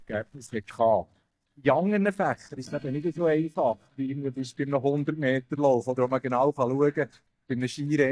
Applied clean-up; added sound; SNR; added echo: neural mask model DeepFilterNet 3.